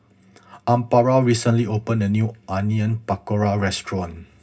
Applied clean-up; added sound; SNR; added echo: none; none; none; reverberation time 0.4 s.